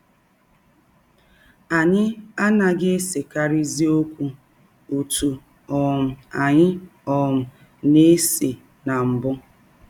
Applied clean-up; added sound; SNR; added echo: none; none; none; none.